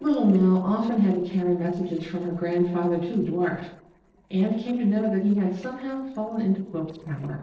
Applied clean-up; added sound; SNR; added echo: neural separator model SepFormer DNS4.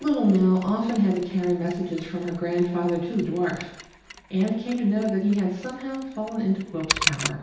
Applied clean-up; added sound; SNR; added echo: none; Mechanisms; 11 dB; reverberation time 0.9 s.